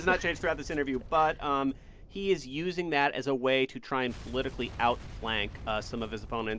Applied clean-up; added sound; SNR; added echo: none; Boom; 15 dB; none.